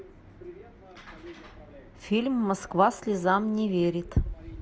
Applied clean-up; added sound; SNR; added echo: none; none; none; none.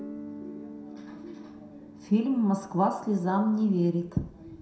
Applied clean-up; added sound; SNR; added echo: none; Guitar; 16 dB; reverberation time 0.5 s.